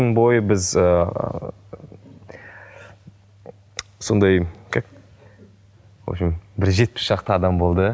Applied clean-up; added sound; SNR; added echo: none; none; none; none.